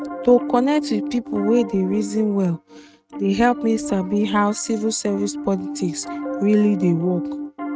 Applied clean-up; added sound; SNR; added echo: neural mask model RNNoise.